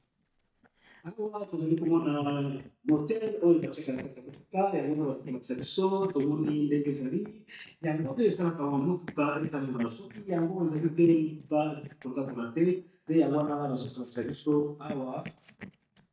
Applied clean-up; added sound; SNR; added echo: neural mask model DeepFilterNet 3.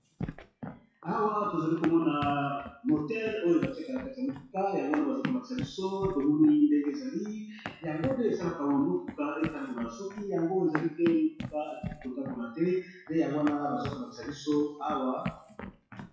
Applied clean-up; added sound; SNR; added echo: classical method WPE with log-MMSE.